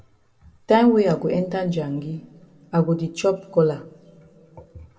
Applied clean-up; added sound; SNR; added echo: none; none; none; reverberation time 1.1 s.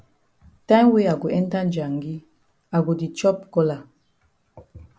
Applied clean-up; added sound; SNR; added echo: none; none; none; none.